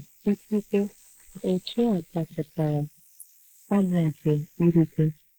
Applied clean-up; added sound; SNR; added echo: neural mask model Resemble Enhance denoiser.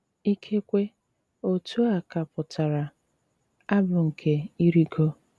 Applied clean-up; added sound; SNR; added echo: none; none; none; none.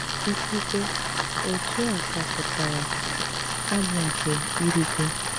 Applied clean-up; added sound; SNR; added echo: none; Tools; -2 dB; none.